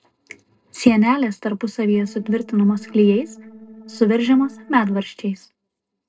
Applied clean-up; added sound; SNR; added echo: neural separator model SepFormer DNS4.